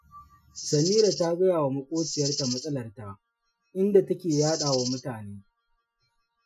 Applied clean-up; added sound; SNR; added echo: classical method Wiener filter.